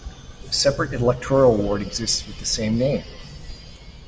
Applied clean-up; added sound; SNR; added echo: none; none; none; none.